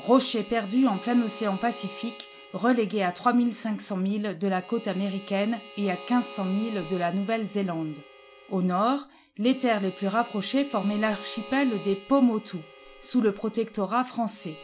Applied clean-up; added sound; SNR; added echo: none; Harmonica; 18 dB; none.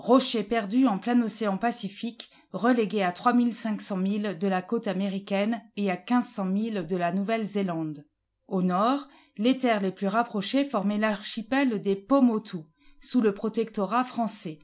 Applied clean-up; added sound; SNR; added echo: none; none; none; none.